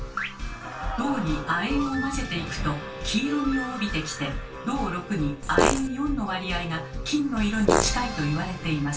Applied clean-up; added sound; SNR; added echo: none; Fart; -4 dB; reverberation time 0.2 s.